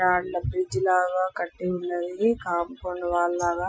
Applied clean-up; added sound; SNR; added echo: classical method Wiener filter.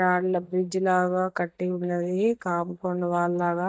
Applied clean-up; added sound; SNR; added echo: neural mask model DeepFilterNet 3.